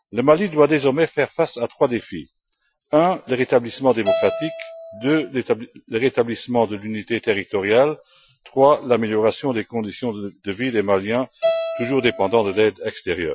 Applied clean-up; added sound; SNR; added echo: classical method Wiener filter.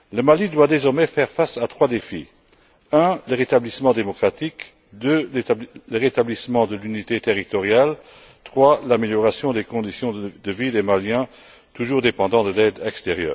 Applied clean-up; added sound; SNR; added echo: none; none; none; none.